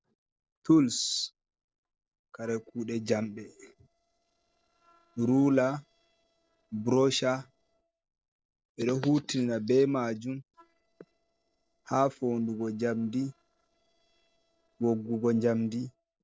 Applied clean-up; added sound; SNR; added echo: neural separator model SepFormer DNS4.